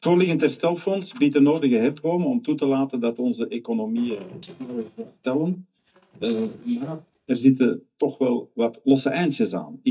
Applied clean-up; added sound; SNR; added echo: neural mask model DeepFilterNet 3.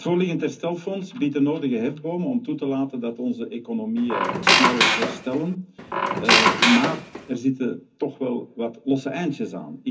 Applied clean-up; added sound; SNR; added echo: none; Squeak; -5 dB; reverberation time 0.3 s.